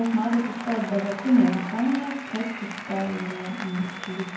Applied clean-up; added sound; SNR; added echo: none; Applause; 11 dB; reverberation time 0.9 s.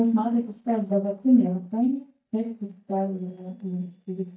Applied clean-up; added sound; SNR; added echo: neural mask model DeepFilterNet 3.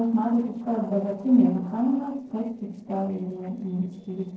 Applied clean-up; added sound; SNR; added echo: neural separator model SepFormer DNS4.